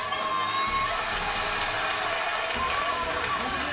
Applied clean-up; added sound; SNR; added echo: none; none; none; reverberation time 0.9 s.